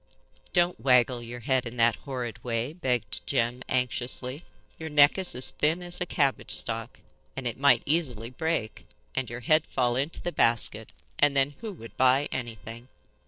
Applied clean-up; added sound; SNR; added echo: neural separator model SepFormer DNS4.